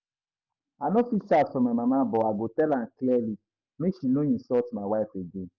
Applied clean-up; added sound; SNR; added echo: none; none; none; none.